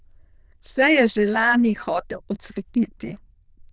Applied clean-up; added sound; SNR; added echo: neural diffusion model UNIVERSE++.